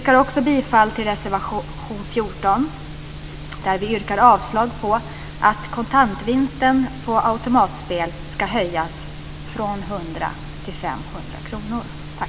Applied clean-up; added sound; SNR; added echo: none; none; none; none.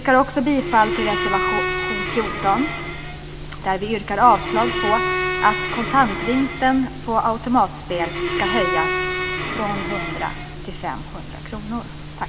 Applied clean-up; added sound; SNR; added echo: none; Bowed string instrument; 4 dB; none.